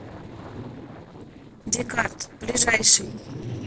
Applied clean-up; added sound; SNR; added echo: neural separator model SepFormer DNS4.